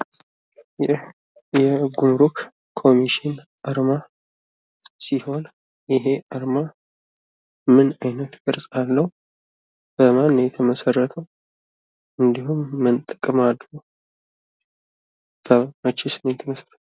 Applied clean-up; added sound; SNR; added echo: none; none; none; none.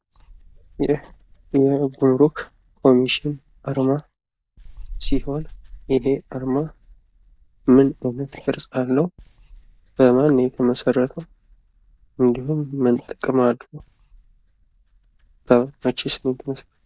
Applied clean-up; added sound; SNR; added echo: neural mask model DeepFilterNet 3.